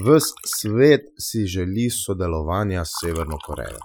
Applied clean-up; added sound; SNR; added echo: classical method Wiener filter.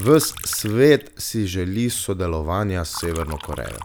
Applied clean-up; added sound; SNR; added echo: none; Liquid; 18 dB; none.